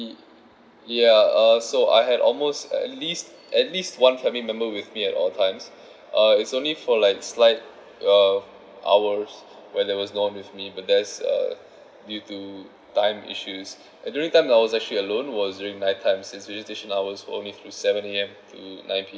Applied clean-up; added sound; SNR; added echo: none; none; none; none.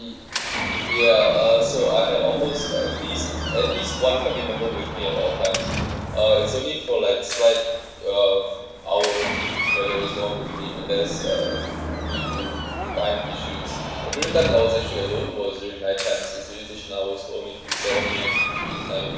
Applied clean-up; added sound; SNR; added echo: none; Door; 5 dB; reverberation time 1.1 s.